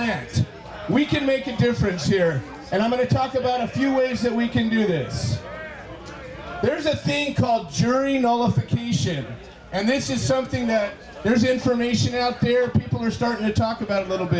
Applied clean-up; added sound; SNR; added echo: none; none; none; none.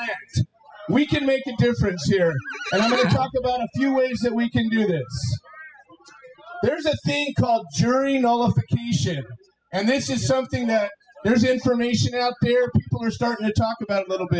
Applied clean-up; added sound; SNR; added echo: classical method spectral subtraction.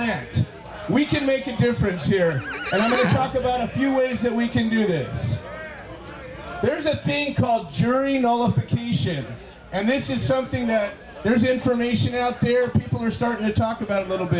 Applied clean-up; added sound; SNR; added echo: none; Livestock, farm animals, working animals; 7 dB; none.